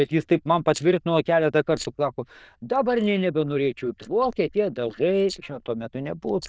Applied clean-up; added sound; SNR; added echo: neural diffusion model UNIVERSE++.